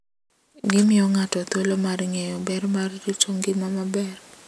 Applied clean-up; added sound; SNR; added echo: none; none; none; none.